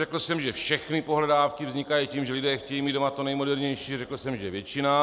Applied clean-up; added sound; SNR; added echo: none; none; none; none.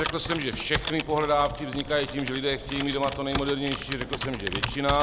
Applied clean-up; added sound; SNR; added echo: none; Computer keyboard; 6 dB; none.